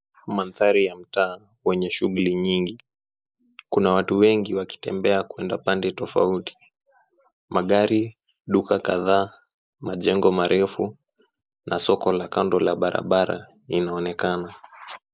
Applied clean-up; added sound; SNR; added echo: neural mask model Resemble Enhance denoiser.